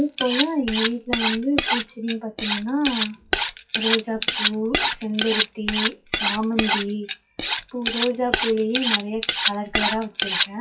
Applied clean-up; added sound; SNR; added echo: classical method WPE with log-MMSE.